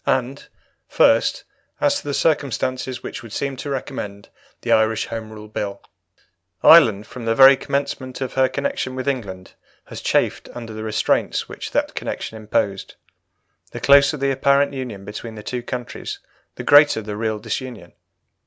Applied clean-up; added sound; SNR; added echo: none; none; none; none.